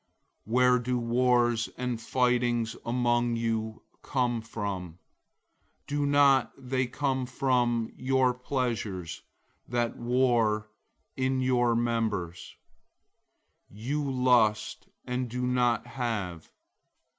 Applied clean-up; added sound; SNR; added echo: none; none; none; none.